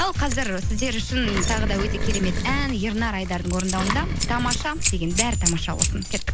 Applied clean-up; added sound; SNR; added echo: none; Keys jangling + Engine; 2 dB; none.